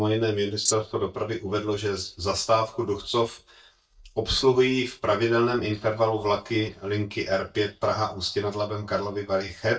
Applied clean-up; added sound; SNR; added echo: neural mask model DeepFilterNet 3.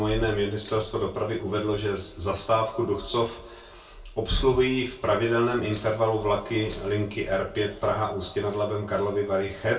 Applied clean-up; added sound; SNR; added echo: none; Rattle (instrument); 2 dB; reverberation time 0.2 s.